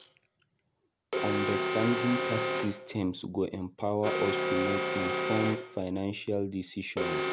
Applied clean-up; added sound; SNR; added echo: none; Alarm; 0 dB; none.